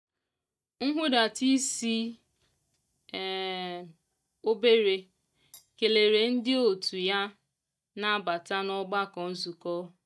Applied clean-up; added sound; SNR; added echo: neural mask model DeepFilterNet 3.